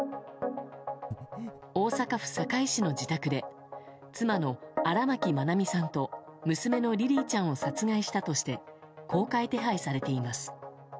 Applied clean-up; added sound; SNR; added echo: none; Breathing; 11 dB; none.